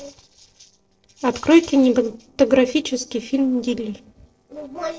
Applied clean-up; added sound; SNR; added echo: neural separator model SepFormer DNS4.